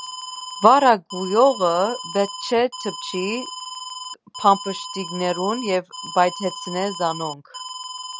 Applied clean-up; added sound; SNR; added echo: none; Alarm; 12 dB; none.